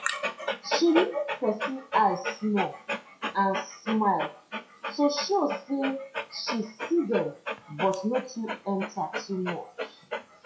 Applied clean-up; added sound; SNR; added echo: classical method WPE with log-MMSE.